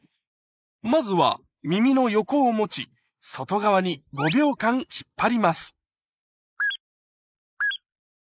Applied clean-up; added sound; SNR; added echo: neural mask model Resemble Enhance denoiser.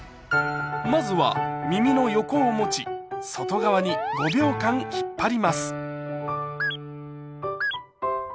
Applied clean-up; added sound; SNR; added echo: none; none; none; none.